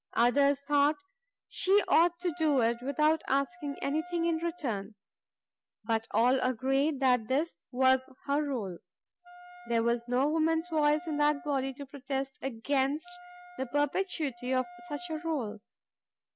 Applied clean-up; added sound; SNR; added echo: none; Wind instrument, woodwind instrument; 20 dB; none.